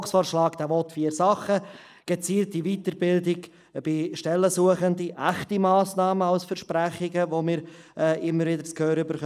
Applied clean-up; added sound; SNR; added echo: neural mask model Resemble Enhance denoiser.